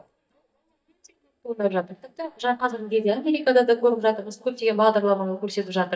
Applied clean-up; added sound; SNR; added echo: neural mask model DeepFilterNet 3.